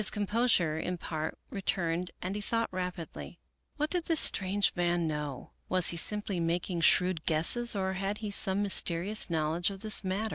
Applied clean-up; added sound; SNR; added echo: none; none; none; none.